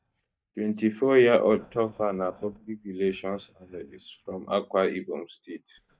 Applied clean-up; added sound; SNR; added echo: neural mask model DeepFilterNet 3.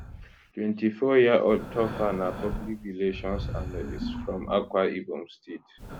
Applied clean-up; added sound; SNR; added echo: none; Breathing; 11 dB; none.